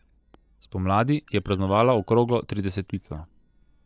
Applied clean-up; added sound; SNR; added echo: neural separator model SepFormer DNS4.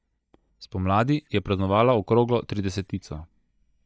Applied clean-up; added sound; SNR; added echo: neural mask model DeepFilterNet 3.